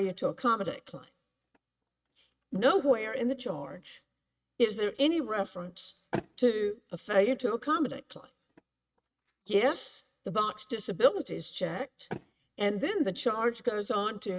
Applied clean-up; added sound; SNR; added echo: neural mask model RNNoise.